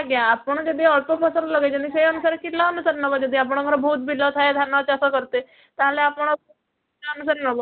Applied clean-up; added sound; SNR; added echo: none; none; none; none.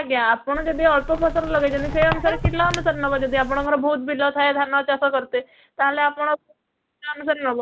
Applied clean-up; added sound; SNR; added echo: none; Squeak; 7 dB; none.